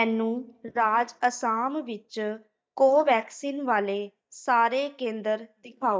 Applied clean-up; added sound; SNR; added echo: neural mask model DeepFilterNet 3.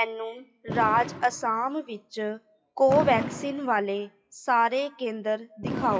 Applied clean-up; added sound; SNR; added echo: classical method WPE with log-MMSE.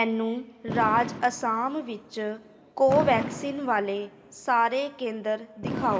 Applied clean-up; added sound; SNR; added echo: none; Fireworks; 10 dB; reverberation time 0.8 s.